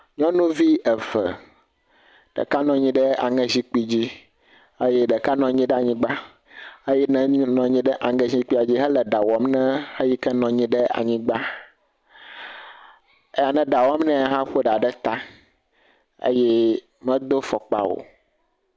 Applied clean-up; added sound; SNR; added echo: none; none; none; none.